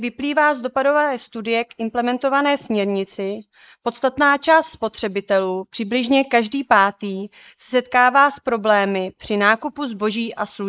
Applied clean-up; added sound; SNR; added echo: neural mask model Resemble Enhance denoiser.